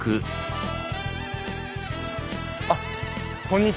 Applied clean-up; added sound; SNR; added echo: none; none; none; none.